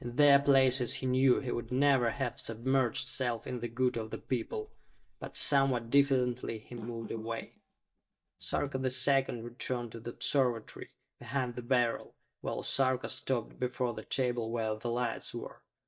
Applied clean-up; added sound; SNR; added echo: neural mask model DeepFilterNet 3.